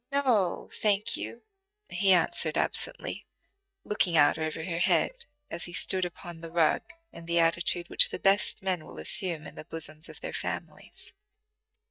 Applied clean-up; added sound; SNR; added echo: neural mask model DeepFilterNet 3.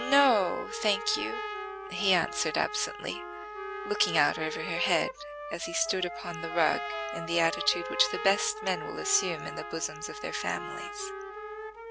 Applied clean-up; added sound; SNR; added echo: none; Trumpet + Wind instrument, woodwind instrument; 7 dB; none.